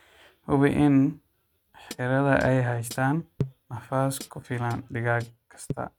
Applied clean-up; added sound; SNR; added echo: neural mask model RNNoise.